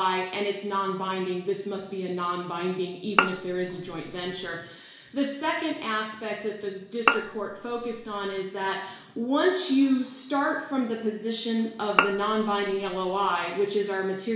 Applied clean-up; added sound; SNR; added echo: none; Bowed string instrument; 2 dB; reverberation time 0.7 s.